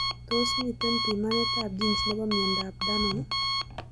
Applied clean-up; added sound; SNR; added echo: none; Alarm; -1 dB; none.